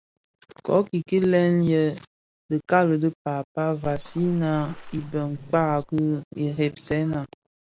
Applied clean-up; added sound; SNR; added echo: none; Water / Splash, splatter; 17 dB; none.